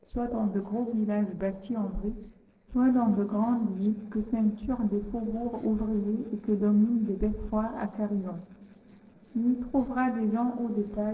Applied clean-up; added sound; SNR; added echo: neural separator model SepFormer DNS4.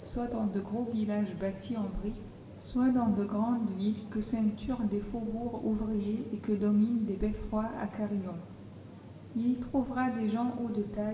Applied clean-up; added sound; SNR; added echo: none; Cricket; -1 dB; reverberation time 1.2 s.